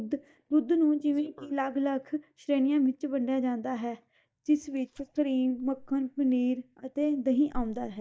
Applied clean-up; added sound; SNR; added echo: neural mask model DeepFilterNet 3.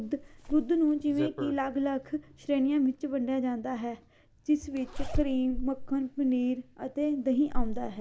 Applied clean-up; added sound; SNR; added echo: none; Zipper (clothing); 7 dB; none.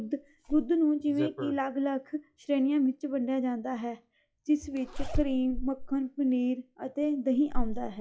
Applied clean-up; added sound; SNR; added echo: classical method log-MMSE.